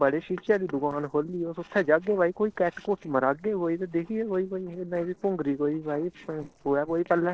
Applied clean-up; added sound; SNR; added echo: neural separator model SepFormer DNS4.